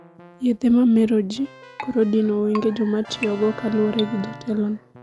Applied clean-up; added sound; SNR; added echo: none; Keyboard (musical) + Keyboard (musical); 16 dB; none.